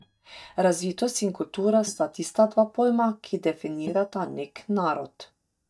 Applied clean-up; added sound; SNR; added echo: neural mask model DeepFilterNet 3.